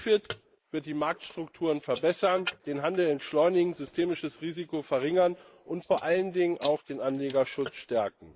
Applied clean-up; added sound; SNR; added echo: neural mask model Resemble Enhance denoiser.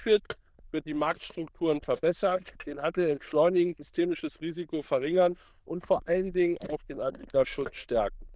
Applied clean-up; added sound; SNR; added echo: neural diffusion model UNIVERSE++.